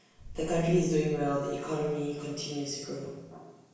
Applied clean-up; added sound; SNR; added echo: none; Boom; 17 dB; reverberation time 1.0 s.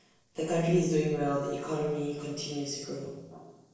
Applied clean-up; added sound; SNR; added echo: neural separator model SepFormer DNS4.